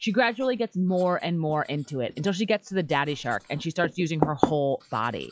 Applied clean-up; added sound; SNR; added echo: classical method log-MMSE.